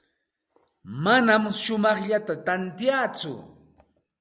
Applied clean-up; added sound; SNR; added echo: none; none; none; none.